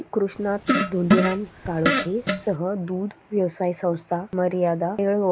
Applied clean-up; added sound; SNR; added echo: none; Fart; -1 dB; none.